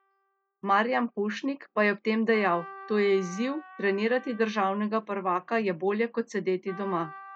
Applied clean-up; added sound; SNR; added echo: classical method log-MMSE.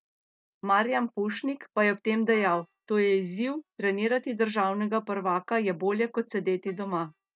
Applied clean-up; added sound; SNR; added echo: neural mask model DeepFilterNet 3.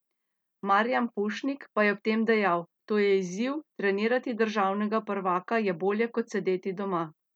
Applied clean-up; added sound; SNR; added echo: none; none; none; none.